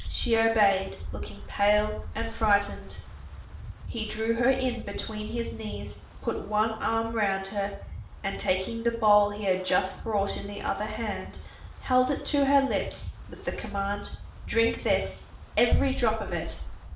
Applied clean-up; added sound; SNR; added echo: none; Wind; 12 dB; reverberation time 0.5 s.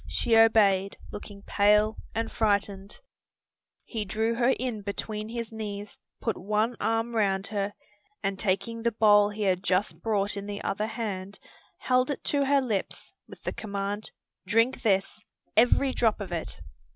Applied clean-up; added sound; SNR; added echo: none; none; none; none.